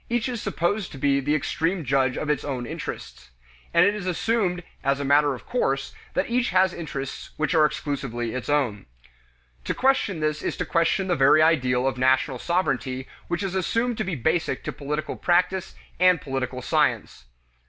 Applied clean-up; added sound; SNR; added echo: none; none; none; none.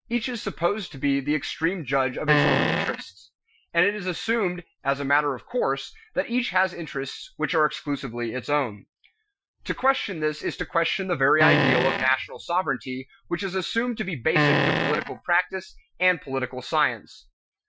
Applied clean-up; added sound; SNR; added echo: classical method Wiener filter.